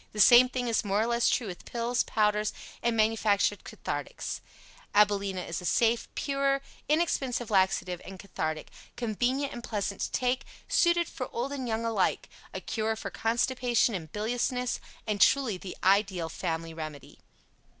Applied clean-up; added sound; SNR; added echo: none; none; none; none.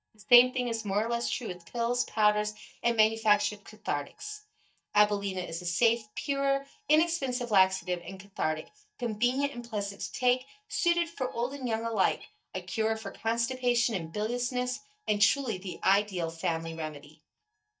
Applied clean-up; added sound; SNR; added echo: neural mask model DeepFilterNet 3.